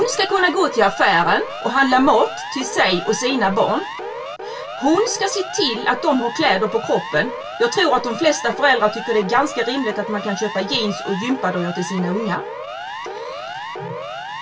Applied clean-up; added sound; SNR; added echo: none; Siren; 9 dB; reverberation time 0.1 s.